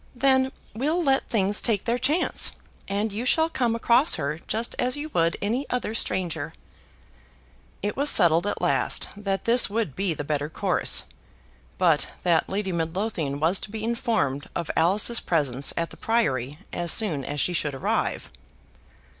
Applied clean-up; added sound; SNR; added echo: none; none; none; none.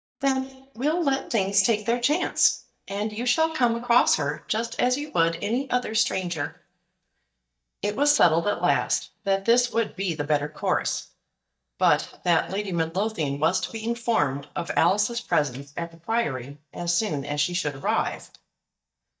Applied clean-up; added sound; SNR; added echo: neural mask model DeepFilterNet 3.